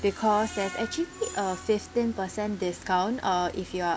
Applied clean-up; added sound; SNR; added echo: none; Screech; 16 dB; none.